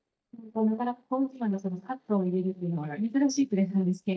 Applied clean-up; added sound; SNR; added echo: neural mask model DeepFilterNet 3.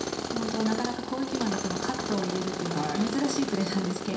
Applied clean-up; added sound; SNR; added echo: none; Tools; 2 dB; reverberation time 0.7 s.